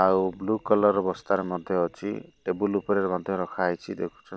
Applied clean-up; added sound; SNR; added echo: none; none; none; none.